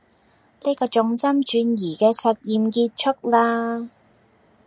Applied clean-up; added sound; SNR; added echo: none; none; none; none.